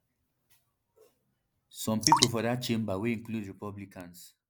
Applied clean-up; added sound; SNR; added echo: none; Drip; -3 dB; none.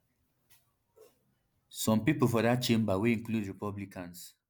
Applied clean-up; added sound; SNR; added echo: none; none; none; none.